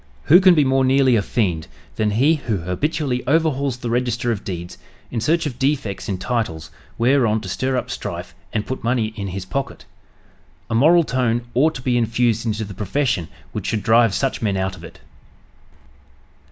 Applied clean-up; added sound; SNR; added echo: none; none; none; none.